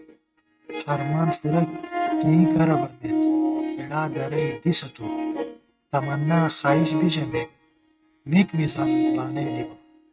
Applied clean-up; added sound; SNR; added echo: neural mask model RNNoise.